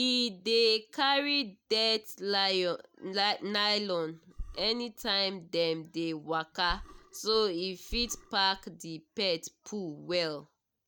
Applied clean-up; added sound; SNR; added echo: none; Burping, eructation; 14 dB; none.